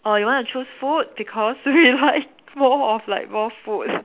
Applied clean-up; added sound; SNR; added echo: none; none; none; none.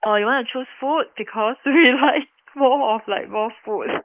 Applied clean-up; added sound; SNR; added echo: neural mask model Resemble Enhance denoiser.